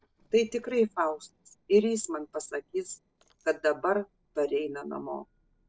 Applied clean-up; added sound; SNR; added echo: neural separator model SepFormer DNS4.